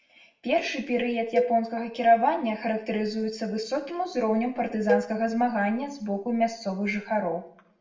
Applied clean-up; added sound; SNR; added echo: none; Cowbell; 6 dB; reverberation time 0.5 s.